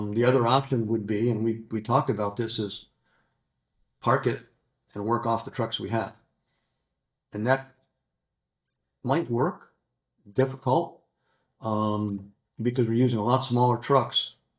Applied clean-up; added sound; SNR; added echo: neural mask model DeepFilterNet 3.